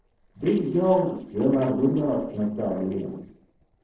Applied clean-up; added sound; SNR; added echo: neural separator model SepFormer DNS4.